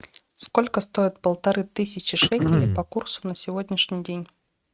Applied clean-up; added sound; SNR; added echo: neural mask model RNNoise.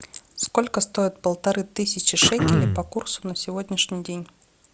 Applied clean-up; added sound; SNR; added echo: none; Cough; 0 dB; none.